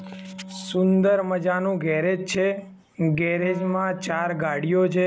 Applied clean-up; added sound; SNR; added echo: none; Wind instrument, woodwind instrument; 15 dB; none.